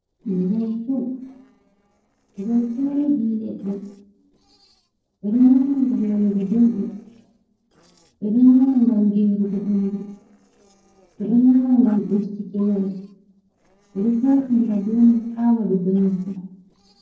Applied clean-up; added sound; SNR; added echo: neural separator model SepFormer DNS4.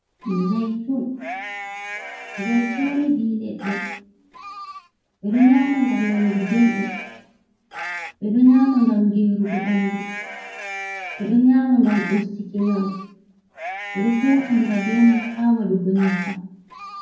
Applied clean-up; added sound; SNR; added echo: none; Livestock, farm animals, working animals; 13 dB; reverberation time 0.9 s.